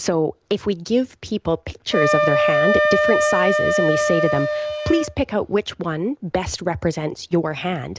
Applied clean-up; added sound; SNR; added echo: none; Wind instrument, woodwind instrument; 0 dB; none.